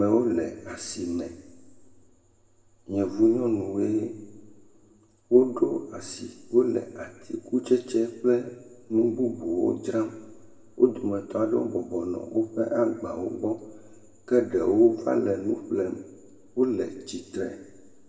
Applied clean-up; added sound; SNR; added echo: none; none; none; reverberation time 1.3 s.